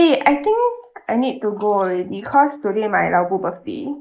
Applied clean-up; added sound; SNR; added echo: neural mask model Resemble Enhance denoiser.